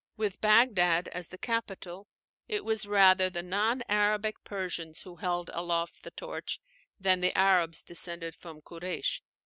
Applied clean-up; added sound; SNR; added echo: none; none; none; none.